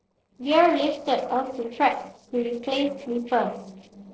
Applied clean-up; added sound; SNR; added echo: neural separator model SepFormer DNS4.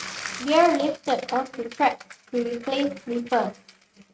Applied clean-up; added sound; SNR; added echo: neural mask model RNNoise.